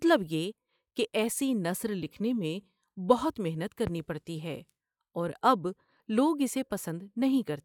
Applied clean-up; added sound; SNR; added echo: classical method log-MMSE.